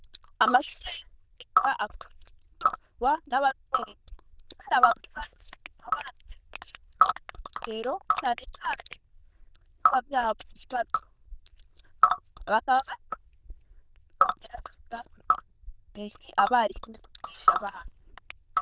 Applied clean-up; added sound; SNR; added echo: neural diffusion model UNIVERSE++.